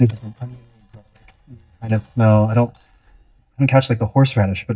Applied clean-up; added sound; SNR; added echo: neural mask model DeepFilterNet 3.